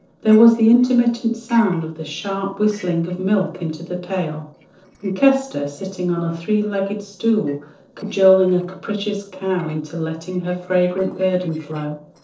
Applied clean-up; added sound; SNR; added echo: neural separator model SepFormer DNS4.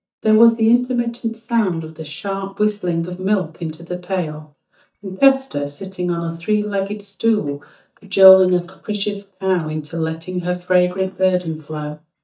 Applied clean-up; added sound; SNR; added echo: neural mask model DeepFilterNet 3.